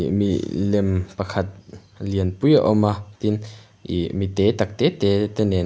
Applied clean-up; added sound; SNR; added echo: none; none; none; none.